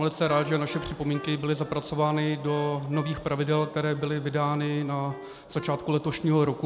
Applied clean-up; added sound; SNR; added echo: none; Wind instrument, woodwind instrument; 18 dB; none.